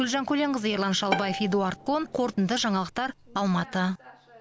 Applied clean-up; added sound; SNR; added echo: none; Bowed string instrument; 10 dB; none.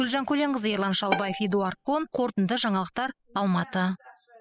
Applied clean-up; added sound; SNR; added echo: classical method spectral subtraction.